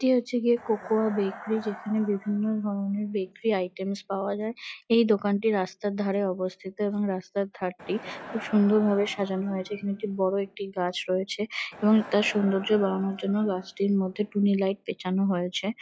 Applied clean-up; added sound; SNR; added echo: classical method log-MMSE.